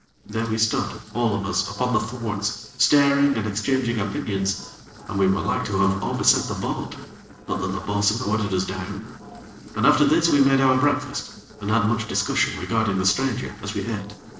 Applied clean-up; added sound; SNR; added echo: neural separator model SepFormer DNS4.